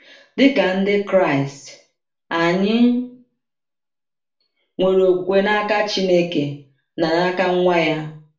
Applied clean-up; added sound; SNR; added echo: none; none; none; reverberation time 0.4 s.